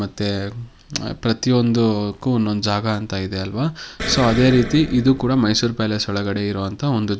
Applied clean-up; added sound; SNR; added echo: none; Explosion; 10 dB; none.